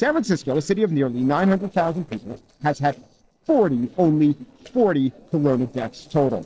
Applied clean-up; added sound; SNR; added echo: neural separator model SepFormer DNS4.